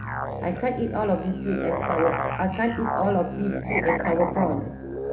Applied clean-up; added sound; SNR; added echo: none; Musical instrument; 2 dB; reverberation time 0.3 s.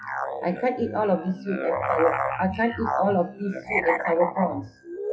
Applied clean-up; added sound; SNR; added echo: classical method WPE with log-MMSE.